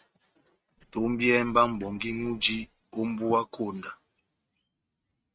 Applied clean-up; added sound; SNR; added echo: neural mask model RNNoise.